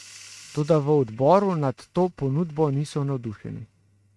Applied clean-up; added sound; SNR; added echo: neural mask model RNNoise.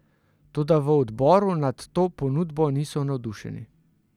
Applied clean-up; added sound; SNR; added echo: none; none; none; none.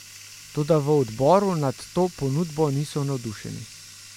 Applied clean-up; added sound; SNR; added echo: none; Bathtub (filling or washing); 19 dB; none.